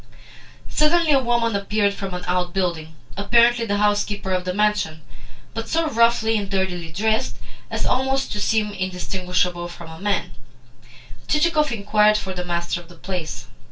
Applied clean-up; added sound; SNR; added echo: none; none; none; reverberation time 0.2 s.